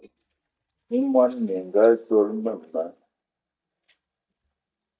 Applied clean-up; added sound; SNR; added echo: neural mask model DeepFilterNet 3.